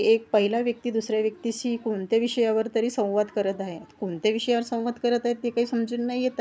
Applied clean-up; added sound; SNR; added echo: none; none; none; none.